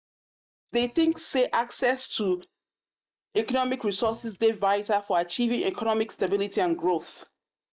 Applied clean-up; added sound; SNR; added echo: neural mask model DeepFilterNet 3.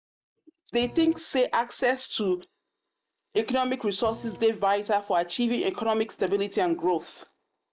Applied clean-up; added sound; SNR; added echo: none; Printer; 15 dB; none.